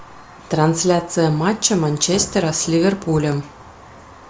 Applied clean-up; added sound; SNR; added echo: none; none; none; none.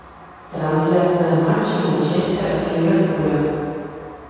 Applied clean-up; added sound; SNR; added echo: none; none; none; reverberation time 2.2 s.